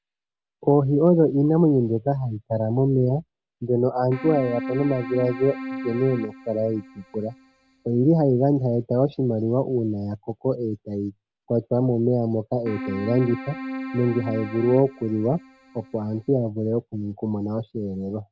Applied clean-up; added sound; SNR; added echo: none; Keyboard (musical); 11 dB; none.